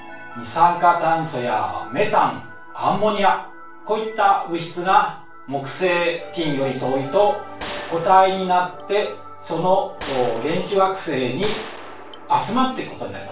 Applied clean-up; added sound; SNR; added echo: none; Gunshot, gunfire; 15 dB; reverberation time 0.3 s.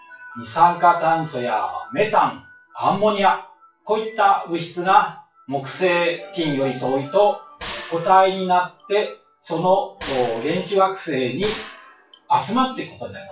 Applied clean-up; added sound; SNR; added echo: classical method WPE with log-MMSE.